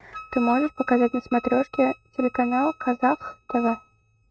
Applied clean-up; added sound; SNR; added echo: neural mask model RNNoise.